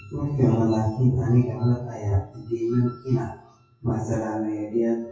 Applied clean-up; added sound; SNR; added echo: classical method WPE with log-MMSE.